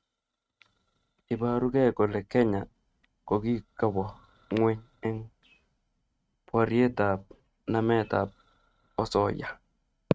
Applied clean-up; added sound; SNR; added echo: neural mask model RNNoise.